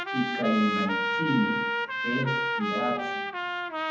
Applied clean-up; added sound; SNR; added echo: none; Trumpet; -1 dB; reverberation time 0.6 s.